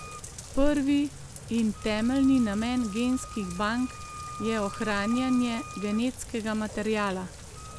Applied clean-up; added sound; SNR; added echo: none; Wind instrument, woodwind instrument + Rain; 13 dB; none.